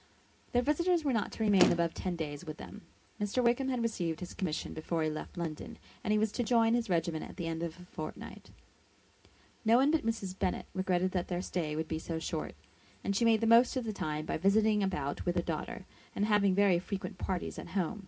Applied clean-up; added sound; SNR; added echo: none; Motor vehicle (road); 3 dB; reverberation time 0.3 s.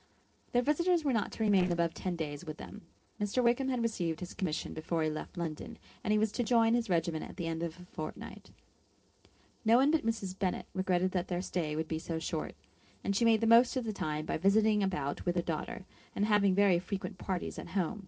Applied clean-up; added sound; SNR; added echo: neural separator model SepFormer DNS4.